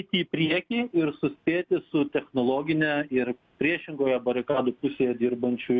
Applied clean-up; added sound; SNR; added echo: none; none; none; none.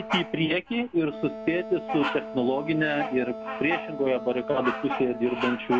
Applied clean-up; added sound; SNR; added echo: none; Bird vocalization, bird call, bird song + Wind instrument, woodwind instrument; 7 dB; none.